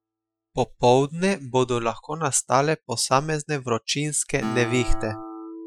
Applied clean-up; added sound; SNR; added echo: classical method Wiener filter.